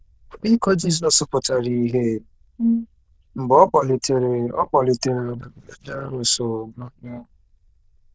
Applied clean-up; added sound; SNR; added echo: neural diffusion model UNIVERSE++.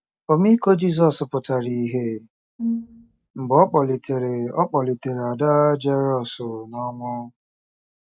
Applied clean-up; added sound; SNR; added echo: none; Brass instrument; 6 dB; none.